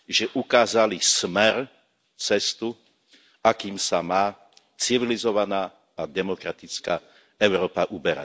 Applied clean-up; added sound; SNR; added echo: none; none; none; none.